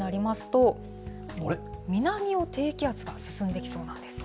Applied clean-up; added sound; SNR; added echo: none; none; none; none.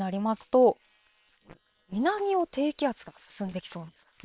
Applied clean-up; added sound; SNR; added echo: neural separator model SepFormer WHAM!.